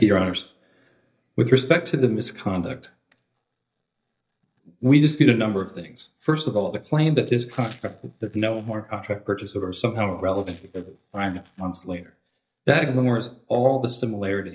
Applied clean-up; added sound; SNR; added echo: neural mask model DeepFilterNet 3.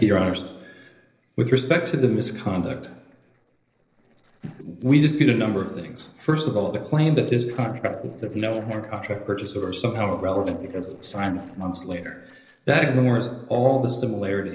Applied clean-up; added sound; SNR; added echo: neural separator model SepFormer DNS4.